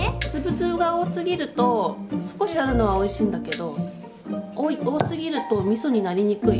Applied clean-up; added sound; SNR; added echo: none; Bicycle bell; 0 dB; none.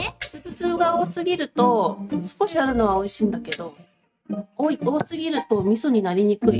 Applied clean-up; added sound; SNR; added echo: neural mask model RNNoise.